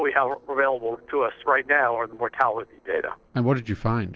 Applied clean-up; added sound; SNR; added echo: neural separator model SepFormer DNS4.